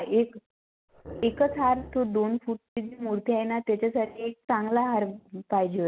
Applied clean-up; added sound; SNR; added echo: none; Growling; 15 dB; none.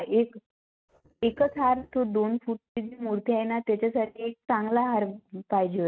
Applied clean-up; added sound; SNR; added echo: neural mask model RNNoise.